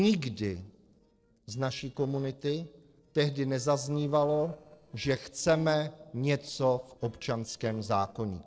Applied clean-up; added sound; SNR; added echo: neural separator model SepFormer DNS4.